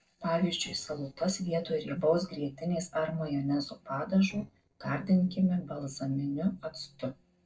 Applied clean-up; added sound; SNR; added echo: neural separator model SepFormer DNS4.